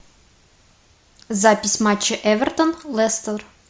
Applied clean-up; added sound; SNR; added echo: none; none; none; none.